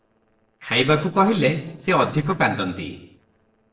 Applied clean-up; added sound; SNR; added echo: neural separator model SepFormer DNS4.